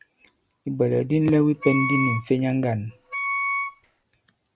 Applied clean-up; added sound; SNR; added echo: none; Wind instrument, woodwind instrument; 4 dB; none.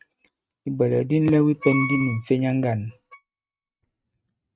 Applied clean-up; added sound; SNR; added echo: neural mask model RNNoise.